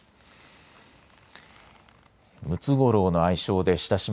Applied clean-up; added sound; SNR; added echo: none; none; none; none.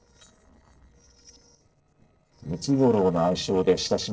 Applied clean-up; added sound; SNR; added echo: neural separator model SepFormer DNS4.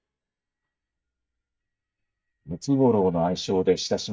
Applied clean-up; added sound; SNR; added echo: neural mask model DeepFilterNet 3.